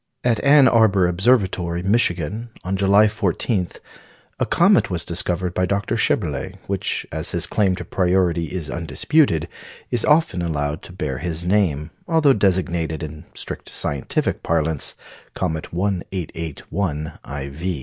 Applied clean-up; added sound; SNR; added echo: none; none; none; none.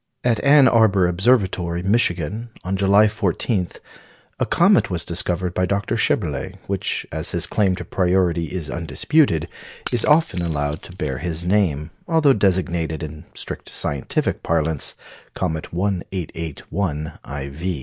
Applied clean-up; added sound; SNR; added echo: none; Shatter / Crushing; 18 dB; none.